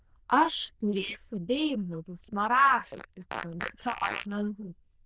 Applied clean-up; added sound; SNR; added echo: neural diffusion model UNIVERSE++.